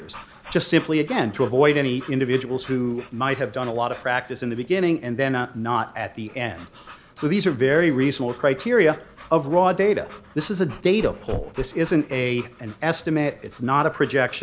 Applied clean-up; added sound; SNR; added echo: none; Dog / Breathing; 20 dB; none.